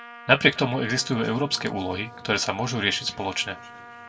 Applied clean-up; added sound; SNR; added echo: none; Trumpet; 19 dB; reverberation time 1.5 s.